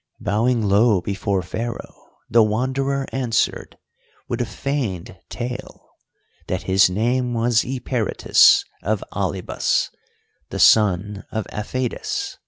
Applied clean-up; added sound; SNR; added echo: none; none; none; none.